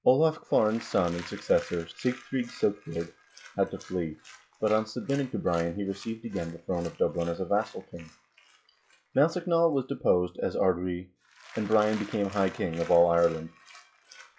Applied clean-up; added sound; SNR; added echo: classical method log-MMSE.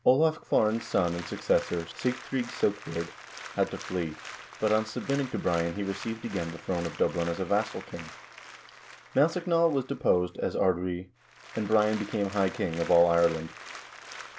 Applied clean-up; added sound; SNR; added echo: none; Applause; 16 dB; none.